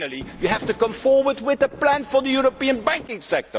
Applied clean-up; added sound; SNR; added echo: none; Fireworks; 18 dB; none.